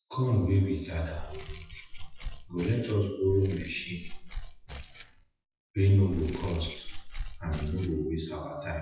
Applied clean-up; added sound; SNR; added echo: classical method WPE with log-MMSE.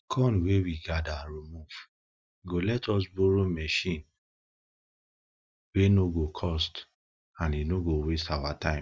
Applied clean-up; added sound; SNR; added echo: none; none; none; none.